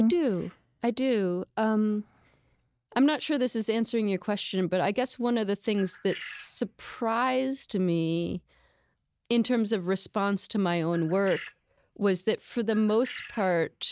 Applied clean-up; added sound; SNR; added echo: neural mask model RNNoise.